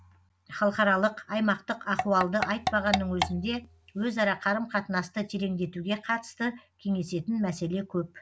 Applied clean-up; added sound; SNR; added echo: none; Tap / Percussion; 5 dB; none.